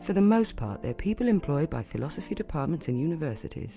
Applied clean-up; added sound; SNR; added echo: none; none; none; none.